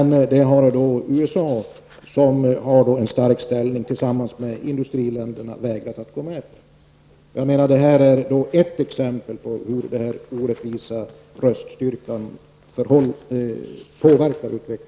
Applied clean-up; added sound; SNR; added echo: none; none; none; none.